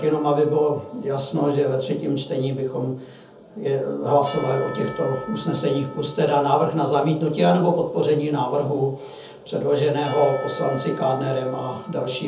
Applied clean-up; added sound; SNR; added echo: none; Church bell / Percussion; 20 dB; reverberation time 0.7 s.